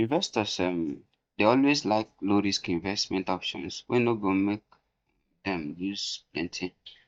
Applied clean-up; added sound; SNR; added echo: neural mask model DeepFilterNet 3.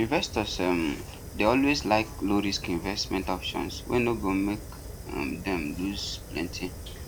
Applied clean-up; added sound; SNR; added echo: none; Fire; 11 dB; none.